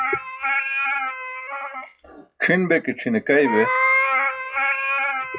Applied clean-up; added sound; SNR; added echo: classical method log-MMSE.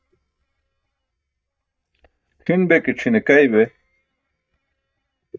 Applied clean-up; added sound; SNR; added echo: neural mask model DeepFilterNet 3.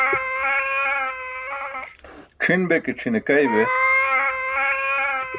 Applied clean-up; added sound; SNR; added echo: none; Meow; -2 dB; none.